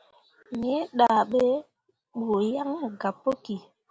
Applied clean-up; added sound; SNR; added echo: none; none; none; none.